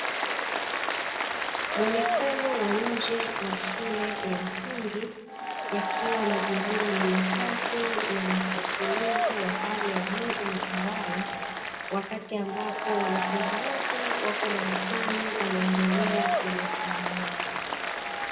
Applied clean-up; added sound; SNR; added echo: none; Applause; -1 dB; reverberation time 1.4 s.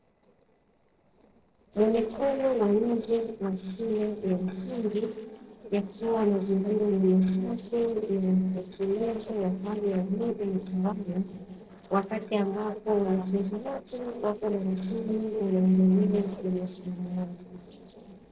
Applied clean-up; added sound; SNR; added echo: neural separator model SepFormer DNS4.